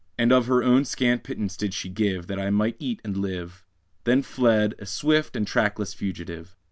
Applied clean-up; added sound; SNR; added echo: none; none; none; none.